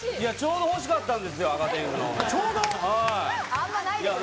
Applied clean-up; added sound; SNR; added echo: none; Bathtub (filling or washing); 18 dB; none.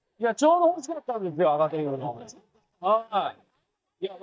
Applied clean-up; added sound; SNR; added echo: neural mask model DeepFilterNet 3.